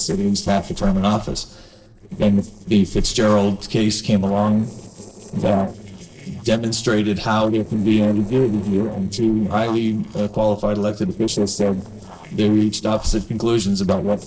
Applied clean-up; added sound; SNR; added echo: neural separator model SepFormer DNS4.